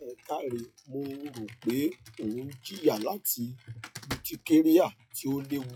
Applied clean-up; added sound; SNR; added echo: classical method log-MMSE.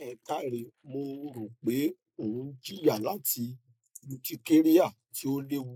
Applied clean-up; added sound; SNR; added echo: neural mask model Resemble Enhance denoiser.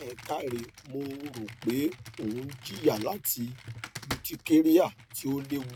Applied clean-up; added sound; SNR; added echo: none; Computer keyboard; 15 dB; none.